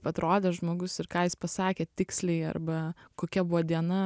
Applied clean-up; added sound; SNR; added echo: none; none; none; none.